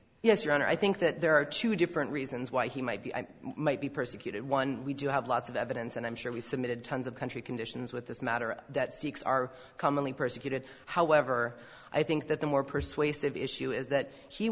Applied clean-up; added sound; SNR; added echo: none; none; none; none.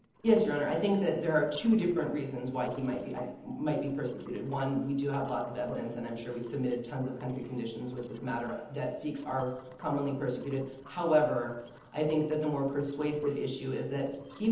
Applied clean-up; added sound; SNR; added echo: neural separator model SepFormer DNS4.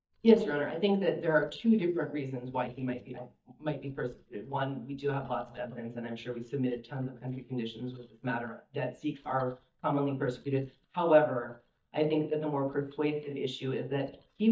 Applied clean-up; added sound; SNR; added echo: neural mask model DeepFilterNet 3.